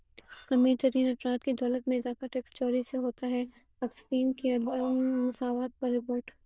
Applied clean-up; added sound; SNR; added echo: neural diffusion model UNIVERSE++.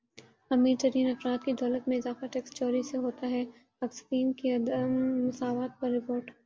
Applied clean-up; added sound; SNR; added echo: none; none; none; none.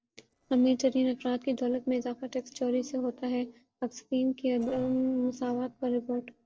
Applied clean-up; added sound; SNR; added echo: neural separator model SepFormer DNS4.